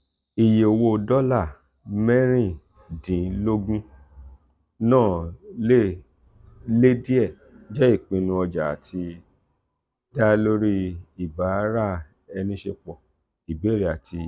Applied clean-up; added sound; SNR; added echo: none; none; none; none.